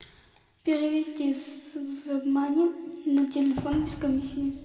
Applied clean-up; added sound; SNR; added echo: none; Explosion; 19 dB; reverberation time 1.6 s.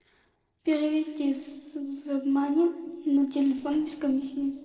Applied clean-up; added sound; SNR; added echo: neural separator model SepFormer DNS4.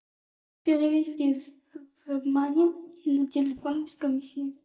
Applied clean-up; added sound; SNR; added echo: neural mask model DeepFilterNet 3.